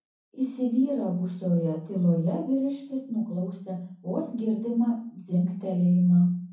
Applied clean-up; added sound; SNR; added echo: none; none; none; reverberation time 0.6 s.